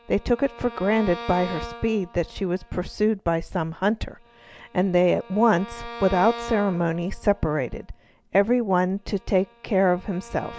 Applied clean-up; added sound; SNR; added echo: none; Bowed string instrument; 17 dB; none.